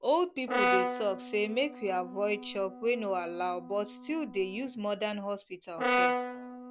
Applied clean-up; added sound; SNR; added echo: none; Brass instrument; 3 dB; none.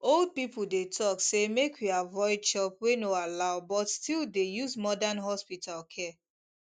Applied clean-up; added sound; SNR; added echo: none; none; none; none.